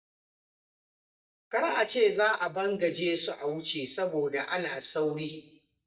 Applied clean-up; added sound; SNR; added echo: neural mask model DeepFilterNet 3.